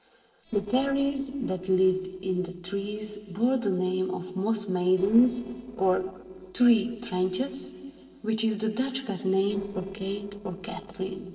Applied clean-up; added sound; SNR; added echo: neural separator model SepFormer DNS4.